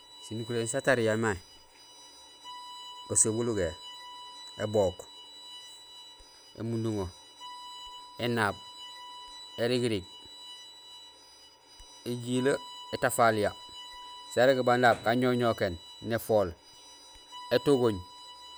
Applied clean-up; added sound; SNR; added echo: none; Bowed string instrument; 17 dB; none.